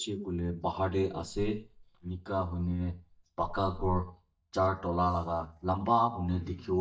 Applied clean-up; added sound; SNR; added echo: neural mask model DeepFilterNet 3.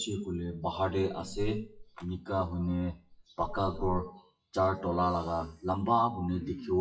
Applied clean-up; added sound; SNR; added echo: classical method WPE with log-MMSE.